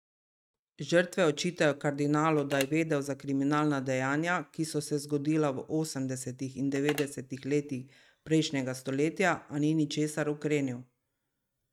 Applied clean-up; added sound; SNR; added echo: neural mask model RNNoise.